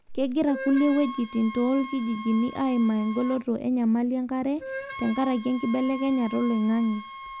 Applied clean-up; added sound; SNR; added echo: none; Wind instrument, woodwind instrument; 14 dB; none.